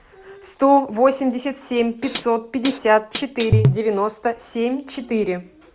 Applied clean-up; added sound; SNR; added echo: none; Hi-hat; 2 dB; none.